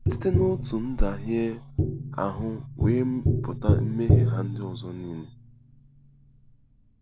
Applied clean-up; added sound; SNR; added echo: none; Tap; -4 dB; none.